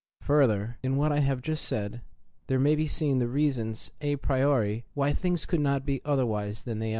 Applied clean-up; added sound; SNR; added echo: none; none; none; none.